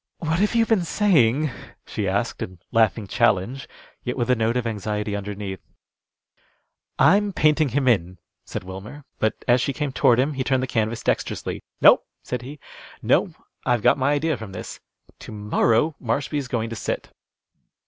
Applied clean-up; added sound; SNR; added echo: none; none; none; none.